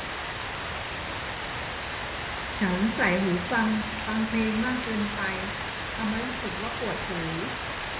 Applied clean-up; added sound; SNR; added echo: none; Rain; 2 dB; reverberation time 0.8 s.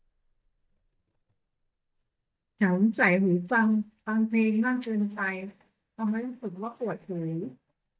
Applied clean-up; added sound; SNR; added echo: neural mask model DeepFilterNet 3.